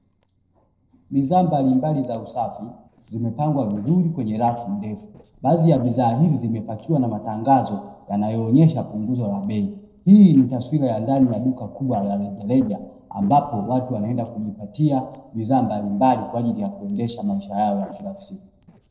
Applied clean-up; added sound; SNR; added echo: neural separator model SepFormer DNS4.